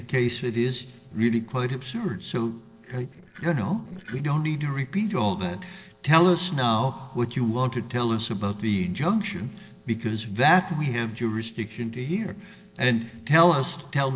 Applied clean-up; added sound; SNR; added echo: neural separator model SepFormer DNS4.